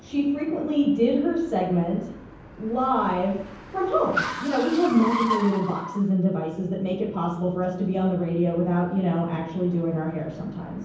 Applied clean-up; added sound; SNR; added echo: none; Car; 12 dB; reverberation time 0.9 s.